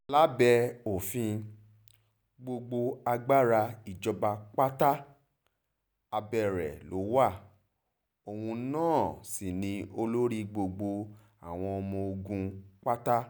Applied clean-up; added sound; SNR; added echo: none; none; none; none.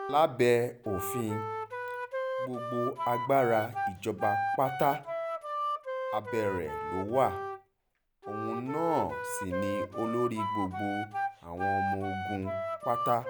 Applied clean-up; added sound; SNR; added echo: none; Wind instrument, woodwind instrument; 3 dB; none.